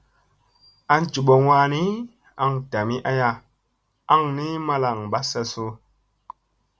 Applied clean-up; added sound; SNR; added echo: none; none; none; none.